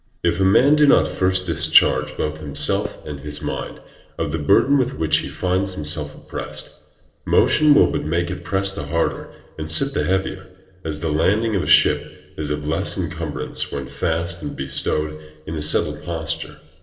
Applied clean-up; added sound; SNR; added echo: neural separator model SepFormer DNS4.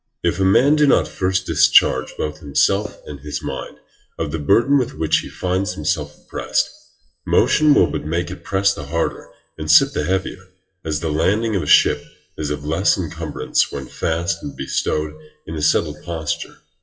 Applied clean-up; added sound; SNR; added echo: classical method WPE with log-MMSE.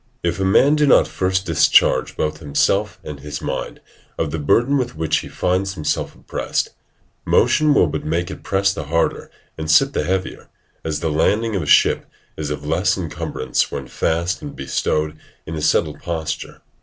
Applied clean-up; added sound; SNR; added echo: none; none; none; none.